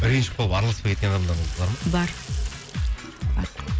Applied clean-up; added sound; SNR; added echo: none; Sink (filling or washing); 19 dB; none.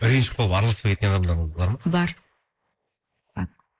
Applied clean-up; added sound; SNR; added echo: neural mask model Resemble Enhance denoiser.